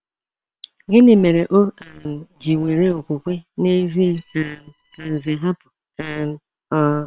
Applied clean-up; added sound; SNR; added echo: neural separator model SepFormer WHAM!.